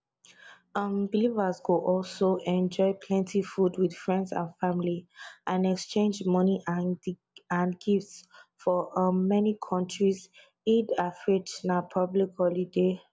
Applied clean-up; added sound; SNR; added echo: none; none; none; none.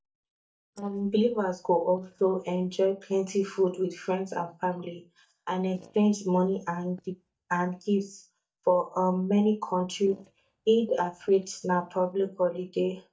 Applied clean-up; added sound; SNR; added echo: neural mask model DeepFilterNet 3.